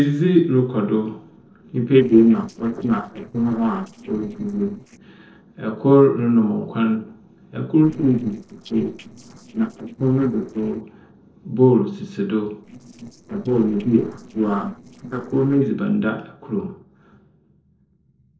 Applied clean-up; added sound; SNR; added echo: neural separator model SepFormer DNS4.